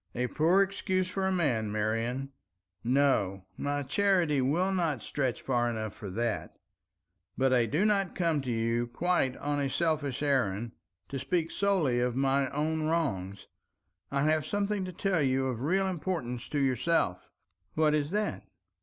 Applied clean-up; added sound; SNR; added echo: none; none; none; none.